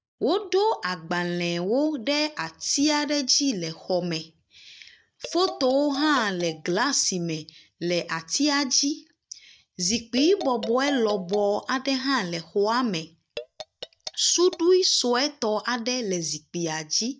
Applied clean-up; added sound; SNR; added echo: neural mask model DeepFilterNet 3.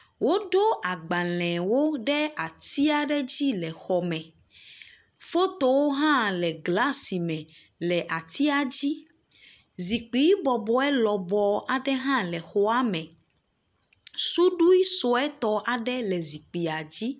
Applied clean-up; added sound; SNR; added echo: none; none; none; none.